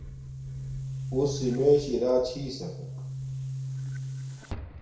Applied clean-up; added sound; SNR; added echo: none; Boom; 6 dB; reverberation time 0.6 s.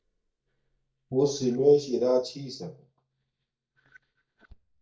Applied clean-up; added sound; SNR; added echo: neural mask model DeepFilterNet 3.